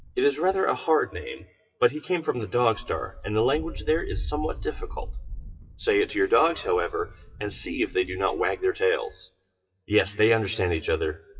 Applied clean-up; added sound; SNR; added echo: classical method WPE with log-MMSE.